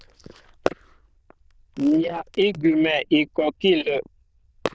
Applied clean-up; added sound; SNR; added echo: neural diffusion model UNIVERSE++.